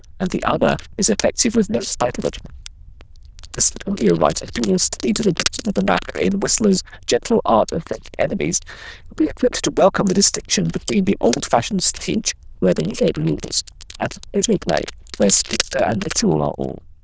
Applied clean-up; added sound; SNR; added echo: neural diffusion model UNIVERSE++.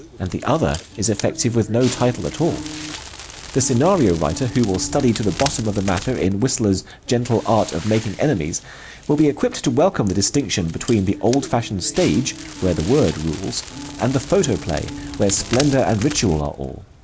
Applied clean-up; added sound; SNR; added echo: none; Crackle; 14 dB; none.